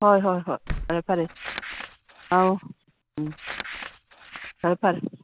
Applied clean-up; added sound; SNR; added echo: none; Slam + Crumpling, crinkling; 11 dB; none.